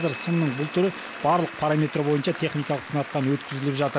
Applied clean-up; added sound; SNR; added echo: none; Bell + Applause; 13 dB; none.